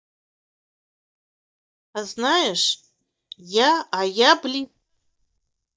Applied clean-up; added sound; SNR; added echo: neural mask model DeepFilterNet 3.